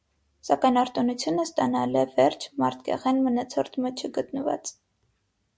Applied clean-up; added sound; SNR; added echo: none; none; none; none.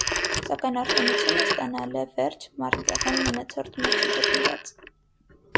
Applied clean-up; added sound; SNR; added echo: none; Telephone; -4 dB; none.